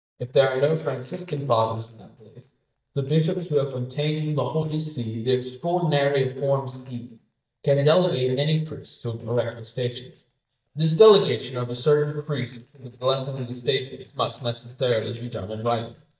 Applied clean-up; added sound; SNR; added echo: neural mask model DeepFilterNet 3.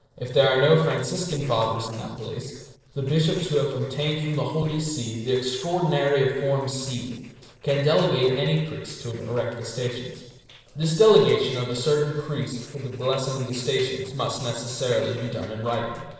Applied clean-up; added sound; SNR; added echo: neural separator model SepFormer DNS4.